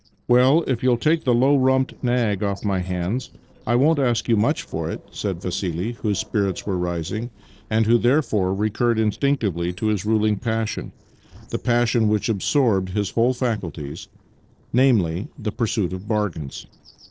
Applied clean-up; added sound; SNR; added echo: neural separator model SepFormer DNS4.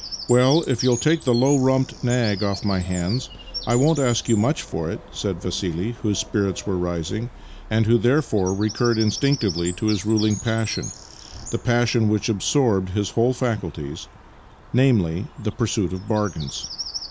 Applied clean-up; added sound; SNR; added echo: none; Bird vocalization, bird call, bird song; 14 dB; none.